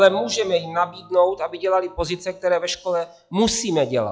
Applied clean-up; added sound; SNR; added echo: classical method log-MMSE.